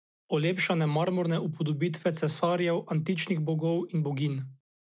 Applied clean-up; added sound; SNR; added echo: none; none; none; none.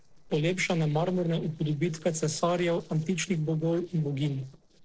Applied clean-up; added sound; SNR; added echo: neural separator model SepFormer DNS4.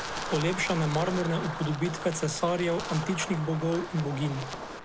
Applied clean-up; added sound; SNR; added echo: none; Wind; 7 dB; none.